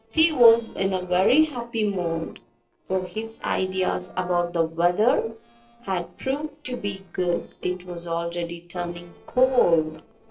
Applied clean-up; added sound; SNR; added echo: neural separator model SepFormer DNS4.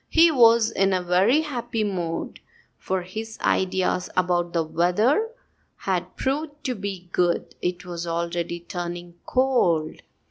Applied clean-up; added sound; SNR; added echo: none; none; none; none.